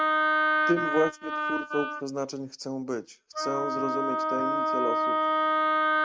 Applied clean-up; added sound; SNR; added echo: neural mask model RNNoise.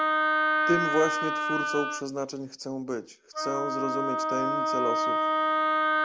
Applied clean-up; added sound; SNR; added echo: none; Wind instrument, woodwind instrument; -5 dB; none.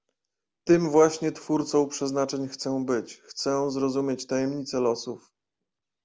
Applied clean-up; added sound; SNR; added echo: none; none; none; none.